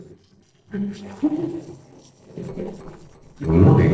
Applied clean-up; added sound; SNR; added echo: neural separator model SepFormer DNS4.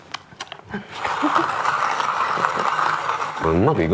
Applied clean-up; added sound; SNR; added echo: none; none; none; none.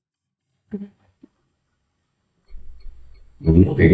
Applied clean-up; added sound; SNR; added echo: neural mask model DeepFilterNet 3.